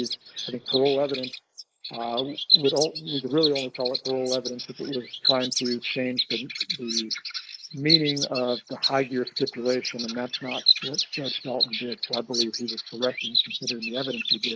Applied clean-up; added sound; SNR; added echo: neural mask model Resemble Enhance denoiser.